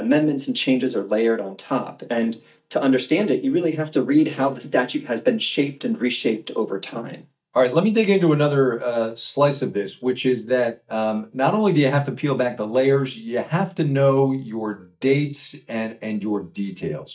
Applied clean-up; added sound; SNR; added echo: neural mask model DeepFilterNet 3.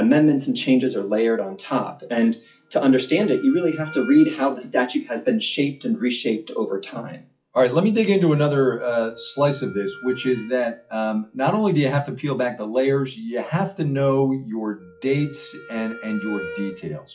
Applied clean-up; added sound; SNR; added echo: classical method WPE with log-MMSE.